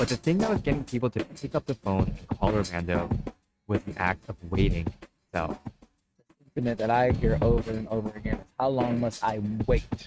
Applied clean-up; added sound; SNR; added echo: neural mask model RNNoise.